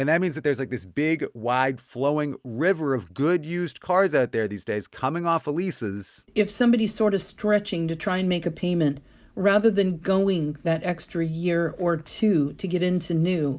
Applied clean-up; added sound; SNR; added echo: none; none; none; none.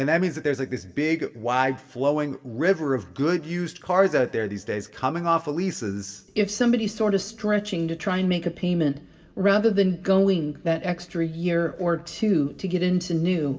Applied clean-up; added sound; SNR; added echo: none; none; none; reverberation time 0.9 s.